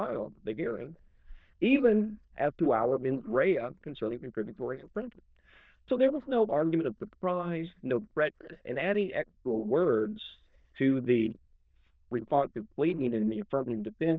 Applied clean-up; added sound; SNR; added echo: neural diffusion model UNIVERSE++.